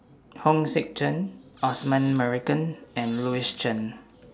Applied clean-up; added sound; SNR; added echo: none; Squeak / Cupboard open or close; 20 dB; none.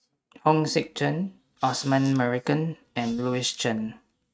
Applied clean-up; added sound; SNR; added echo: neural mask model RNNoise.